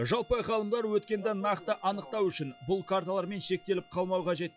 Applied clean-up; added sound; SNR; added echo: classical method log-MMSE.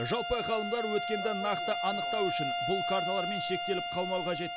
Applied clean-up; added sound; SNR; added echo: none; Bowed string instrument; 0 dB; none.